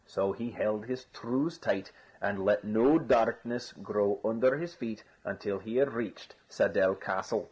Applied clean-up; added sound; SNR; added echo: none; none; none; none.